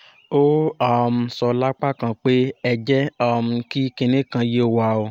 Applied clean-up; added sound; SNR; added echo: none; none; none; none.